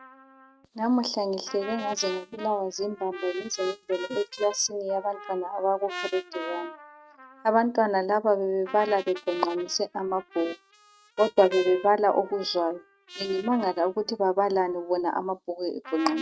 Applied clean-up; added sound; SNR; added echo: neural mask model RNNoise.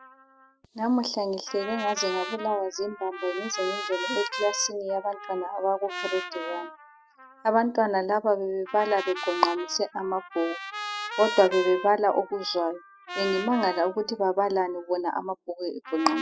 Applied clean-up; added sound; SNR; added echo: classical method spectral subtraction.